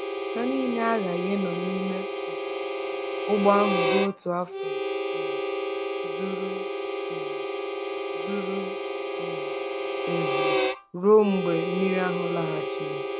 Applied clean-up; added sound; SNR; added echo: none; Harmonica; 0 dB; none.